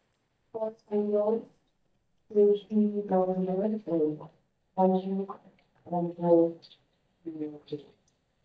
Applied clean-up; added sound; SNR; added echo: neural mask model DeepFilterNet 3.